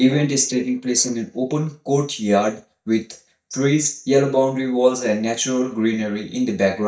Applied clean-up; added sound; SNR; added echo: neural mask model DeepFilterNet 3.